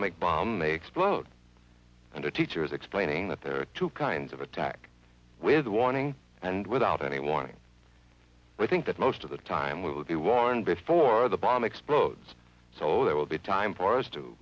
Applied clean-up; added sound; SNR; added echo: none; none; none; none.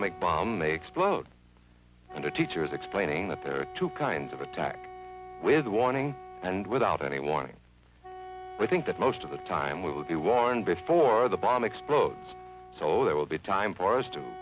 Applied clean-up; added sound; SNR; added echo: none; Wind instrument, woodwind instrument; 16 dB; none.